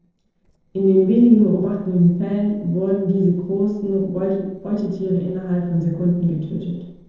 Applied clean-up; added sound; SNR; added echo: neural separator model SepFormer DNS4.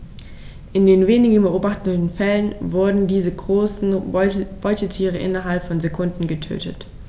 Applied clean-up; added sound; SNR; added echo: none; none; none; none.